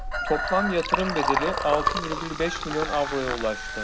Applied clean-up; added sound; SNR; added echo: none; Liquid + Chicken, rooster; 1 dB; none.